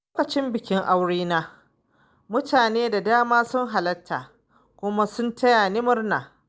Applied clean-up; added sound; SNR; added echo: none; none; none; none.